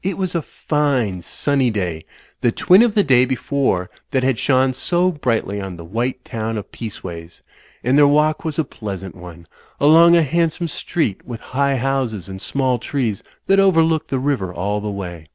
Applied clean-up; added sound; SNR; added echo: none; none; none; none.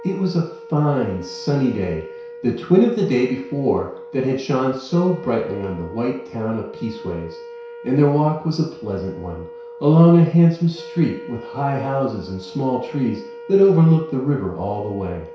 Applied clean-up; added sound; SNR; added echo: none; Wind instrument, woodwind instrument; 16 dB; reverberation time 0.6 s.